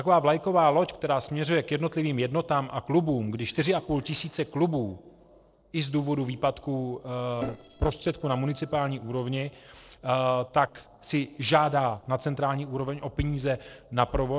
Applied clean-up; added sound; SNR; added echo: neural separator model SepFormer DNS4.